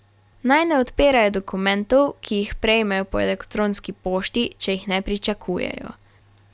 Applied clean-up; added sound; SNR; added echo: none; none; none; none.